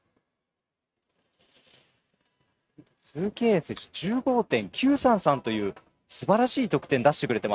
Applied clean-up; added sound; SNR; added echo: neural mask model RNNoise.